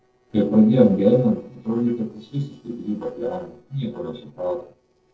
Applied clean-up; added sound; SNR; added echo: neural separator model SepFormer DNS4.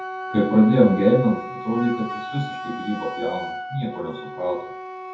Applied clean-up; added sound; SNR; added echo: none; Wind instrument, woodwind instrument; 10 dB; reverberation time 0.6 s.